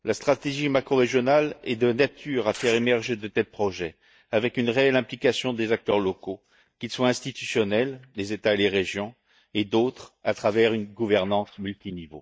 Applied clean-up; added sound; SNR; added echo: neural mask model DeepFilterNet 3.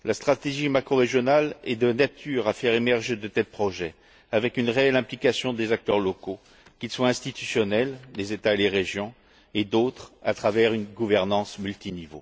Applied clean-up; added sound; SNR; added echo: none; none; none; none.